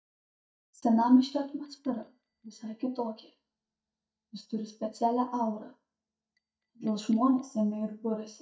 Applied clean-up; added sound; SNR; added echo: neural mask model DeepFilterNet 3.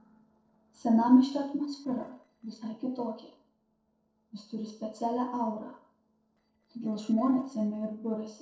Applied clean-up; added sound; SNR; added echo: neural separator model SepFormer DNS4.